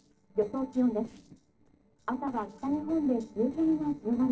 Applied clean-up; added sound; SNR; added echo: neural separator model SepFormer DNS4.